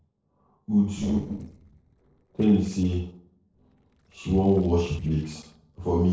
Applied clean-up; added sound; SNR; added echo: neural separator model SepFormer DNS4.